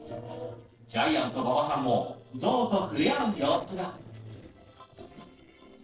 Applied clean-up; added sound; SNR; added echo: neural separator model SepFormer DNS4.